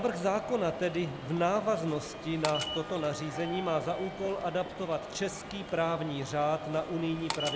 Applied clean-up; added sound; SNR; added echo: none; Walk, footsteps / Subway, metro, underground; 10 dB; none.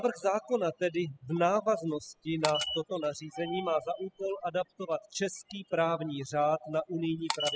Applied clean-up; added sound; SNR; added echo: classical method spectral subtraction.